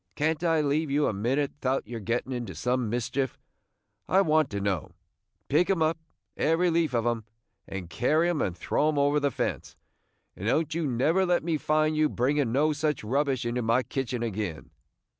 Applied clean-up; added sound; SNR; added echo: none; none; none; none.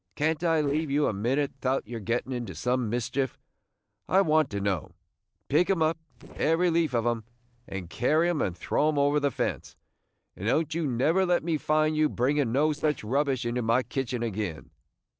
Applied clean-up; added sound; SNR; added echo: neural separator model SepFormer DNS4.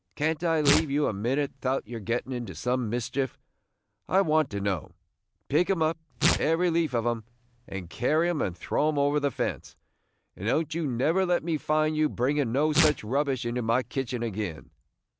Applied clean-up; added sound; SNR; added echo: none; Tearing; 6 dB; none.